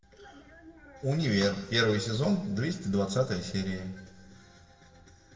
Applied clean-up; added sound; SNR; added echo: none; none; none; reverberation time 1.0 s.